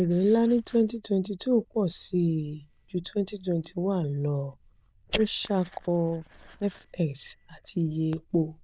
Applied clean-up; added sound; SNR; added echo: neural diffusion model UNIVERSE++.